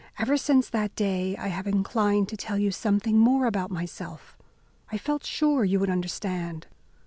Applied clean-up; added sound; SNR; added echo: none; none; none; none.